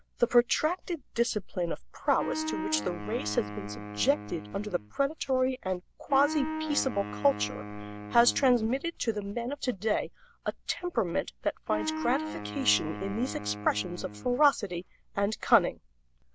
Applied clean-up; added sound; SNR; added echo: none; Wind instrument, woodwind instrument; 8 dB; none.